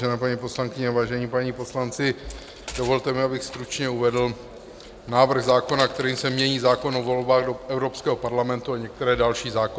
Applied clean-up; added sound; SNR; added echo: none; none; none; none.